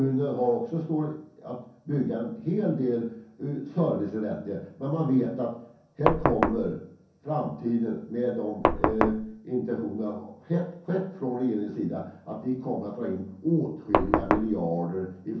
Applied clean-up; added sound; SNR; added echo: none; Knock; -3 dB; reverberation time 0.6 s.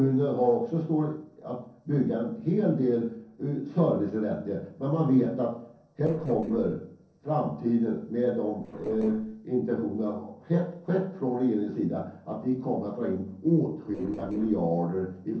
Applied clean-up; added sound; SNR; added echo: neural separator model SepFormer DNS4.